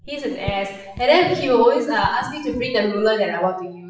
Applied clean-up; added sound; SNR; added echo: classical method WPE with log-MMSE.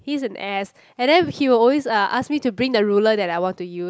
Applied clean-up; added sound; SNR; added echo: none; none; none; none.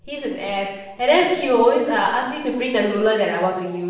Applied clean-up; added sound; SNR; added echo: neural separator model SepFormer DNS4.